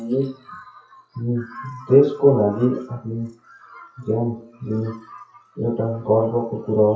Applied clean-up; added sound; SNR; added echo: classical method WPE with log-MMSE.